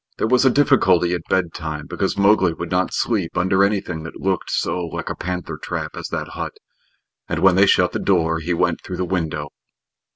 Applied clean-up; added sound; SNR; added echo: none; none; none; none.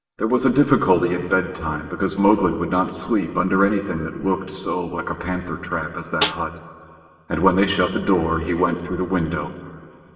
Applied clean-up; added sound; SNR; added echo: none; Snare drum; 6 dB; reverberation time 2.7 s.